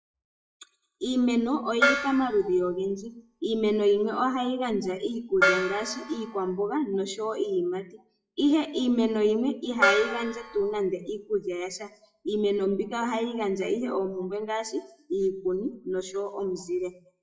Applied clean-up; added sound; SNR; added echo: classical method WPE with log-MMSE.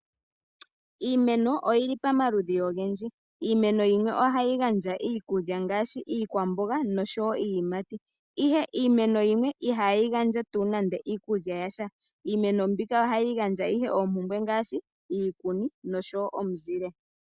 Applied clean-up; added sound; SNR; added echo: none; none; none; none.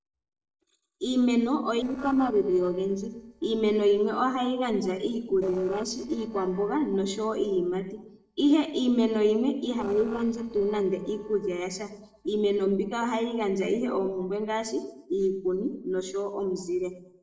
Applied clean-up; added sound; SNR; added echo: neural separator model SepFormer DNS4.